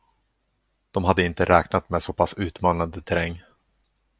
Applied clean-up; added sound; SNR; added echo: none; none; none; none.